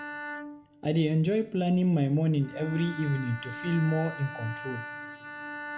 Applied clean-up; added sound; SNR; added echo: none; Bowed string instrument; 12 dB; reverberation time 1.1 s.